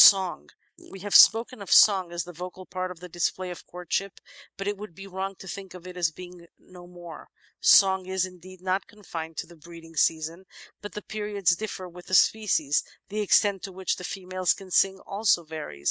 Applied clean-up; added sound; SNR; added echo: neural mask model Resemble Enhance denoiser.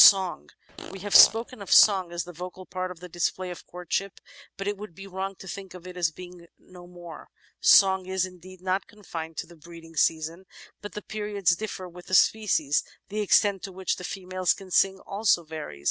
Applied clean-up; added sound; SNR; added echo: none; Fart; 14 dB; none.